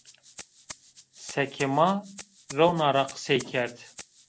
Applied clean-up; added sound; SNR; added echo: none; Rattle (instrument); 19 dB; none.